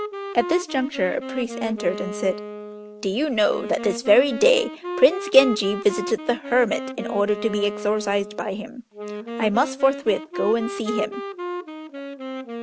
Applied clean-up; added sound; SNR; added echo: none; Wind instrument, woodwind instrument; 9 dB; none.